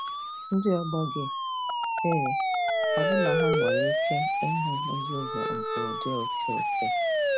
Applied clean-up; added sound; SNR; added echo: none; Siren; -5 dB; none.